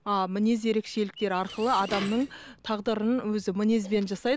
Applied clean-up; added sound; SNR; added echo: none; Chirp, tweet + Dishes, pots, and pans; 15 dB; none.